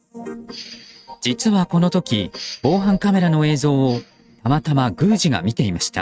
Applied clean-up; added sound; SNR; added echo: neural mask model RNNoise.